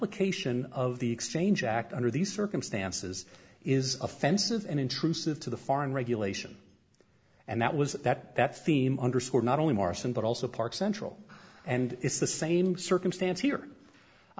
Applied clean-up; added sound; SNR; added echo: none; none; none; none.